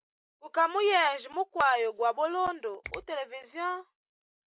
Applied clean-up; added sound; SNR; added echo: none; Finger snapping; 19 dB; none.